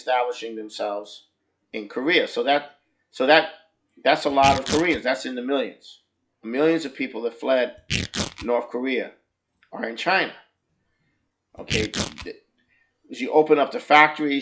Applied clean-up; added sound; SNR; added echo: classical method log-MMSE.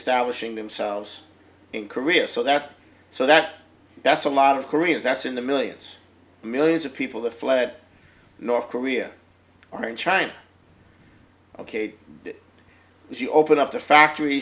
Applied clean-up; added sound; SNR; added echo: none; none; none; none.